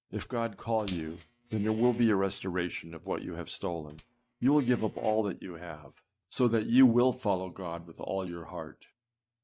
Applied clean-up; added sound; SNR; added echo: neural mask model RNNoise.